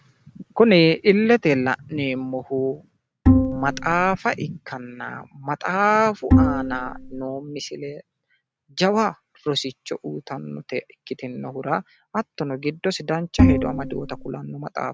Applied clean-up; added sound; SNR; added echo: none; Bowed string instrument; -4 dB; none.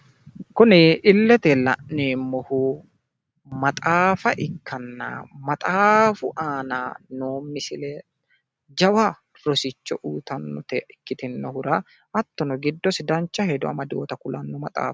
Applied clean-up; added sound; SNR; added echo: none; none; none; none.